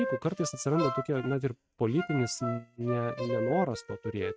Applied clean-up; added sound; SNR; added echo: neural mask model RNNoise.